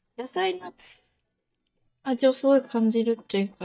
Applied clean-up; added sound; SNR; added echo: neural mask model DeepFilterNet 3.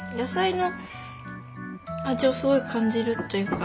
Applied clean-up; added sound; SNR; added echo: none; none; none; none.